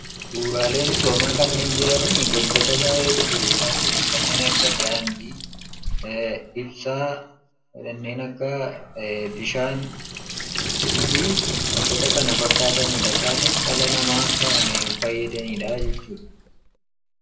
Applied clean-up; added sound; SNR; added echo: none; Sink (filling or washing) / Water tap, faucet; -4 dB; reverberation time 0.4 s.